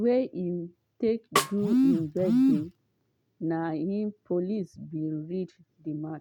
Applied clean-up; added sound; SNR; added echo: none; Snare drum; 5 dB; none.